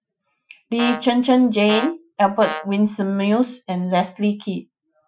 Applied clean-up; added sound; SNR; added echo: classical method Wiener filter.